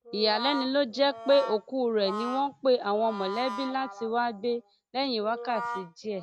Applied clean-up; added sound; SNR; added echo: none; Brass instrument; 11 dB; none.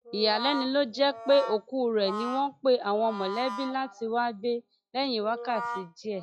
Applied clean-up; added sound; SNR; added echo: classical method log-MMSE.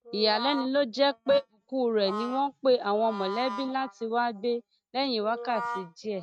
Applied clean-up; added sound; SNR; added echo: neural mask model RNNoise.